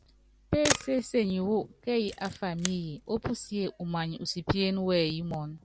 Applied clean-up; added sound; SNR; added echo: none; Camera; 7 dB; none.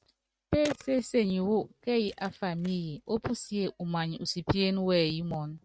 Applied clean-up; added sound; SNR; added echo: neural mask model RNNoise.